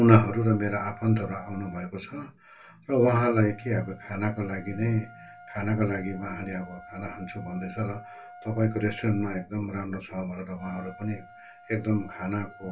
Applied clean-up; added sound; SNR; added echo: none; Trumpet; 20 dB; reverberation time 0.2 s.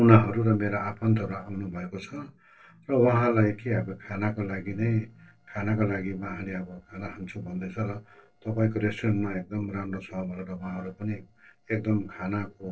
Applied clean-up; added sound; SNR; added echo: neural separator model SepFormer DNS4.